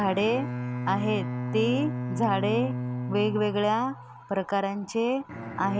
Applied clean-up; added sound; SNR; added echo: none; Bowed string instrument; 6 dB; none.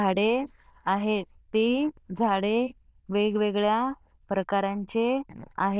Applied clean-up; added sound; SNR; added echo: neural diffusion model UNIVERSE++.